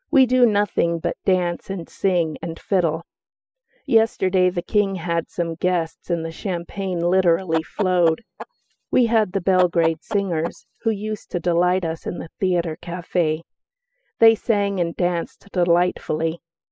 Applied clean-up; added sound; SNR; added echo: classical method spectral subtraction.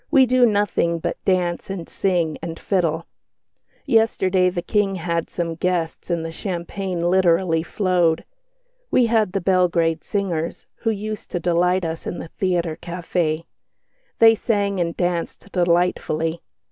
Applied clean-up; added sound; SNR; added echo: none; none; none; none.